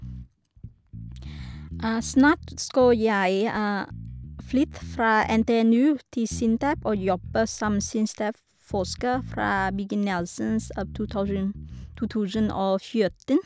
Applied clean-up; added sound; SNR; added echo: none; Bass guitar; 15 dB; none.